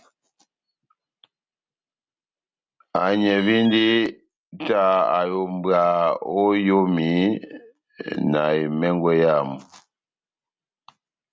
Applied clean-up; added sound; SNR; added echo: none; Alarm; 15 dB; none.